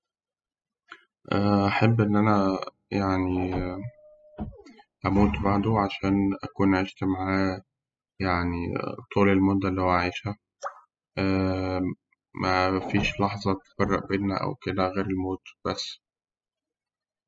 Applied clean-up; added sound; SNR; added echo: classical method spectral subtraction.